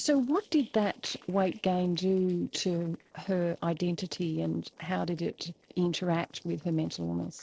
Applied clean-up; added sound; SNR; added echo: neural separator model SepFormer DNS4.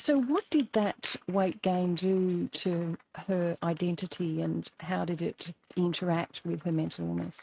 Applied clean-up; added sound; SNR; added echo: neural mask model RNNoise.